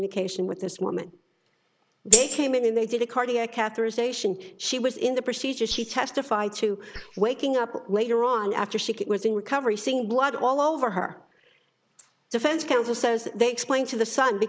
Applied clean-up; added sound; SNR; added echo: neural mask model Resemble Enhance denoiser.